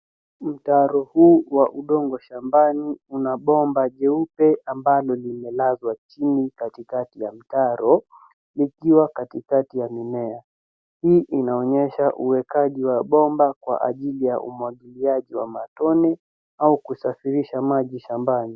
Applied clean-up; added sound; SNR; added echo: none; none; none; none.